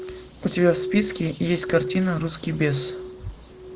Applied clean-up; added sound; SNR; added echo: none; Glass; 10 dB; none.